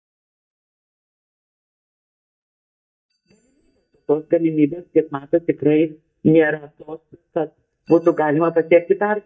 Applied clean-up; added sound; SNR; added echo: neural mask model DeepFilterNet 3.